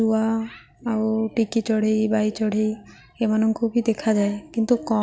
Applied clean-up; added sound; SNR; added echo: none; none; none; none.